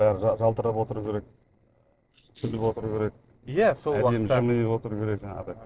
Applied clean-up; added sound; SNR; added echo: neural separator model SepFormer DNS4.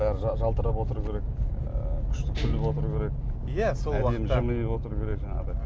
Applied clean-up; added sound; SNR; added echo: none; Guitar; 14 dB; none.